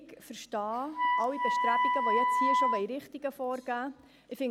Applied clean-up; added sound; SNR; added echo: none; Wind instrument, woodwind instrument; -5 dB; none.